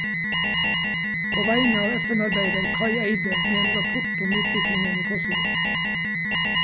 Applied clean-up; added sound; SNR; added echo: none; Alarm; -5 dB; none.